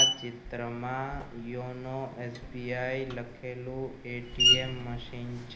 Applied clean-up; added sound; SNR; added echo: none; Screech; -4 dB; reverberation time 0.8 s.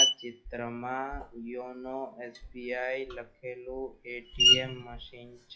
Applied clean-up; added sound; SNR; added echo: classical method WPE with log-MMSE.